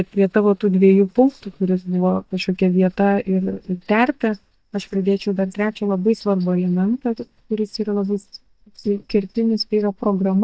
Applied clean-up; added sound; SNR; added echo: neural mask model DeepFilterNet 3.